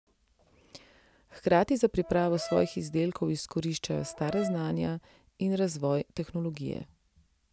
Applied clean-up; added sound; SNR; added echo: none; Brass instrument; 13 dB; none.